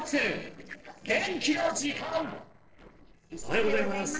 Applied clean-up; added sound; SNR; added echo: neural separator model SepFormer DNS4.